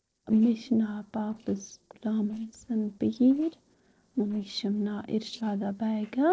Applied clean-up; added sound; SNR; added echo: neural separator model SepFormer DNS4.